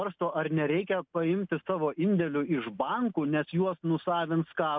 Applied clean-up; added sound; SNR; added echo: none; none; none; none.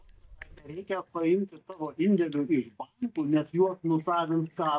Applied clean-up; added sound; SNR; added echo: neural mask model DeepFilterNet 3.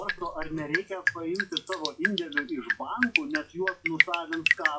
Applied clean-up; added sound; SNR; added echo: classical method WPE with log-MMSE.